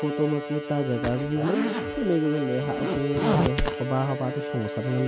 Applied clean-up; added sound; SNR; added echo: none; Zipper (clothing) + Bowed string instrument; 2 dB; none.